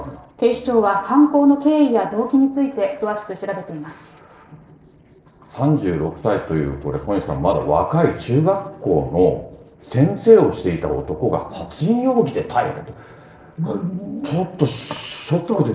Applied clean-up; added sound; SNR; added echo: neural separator model SepFormer DNS4.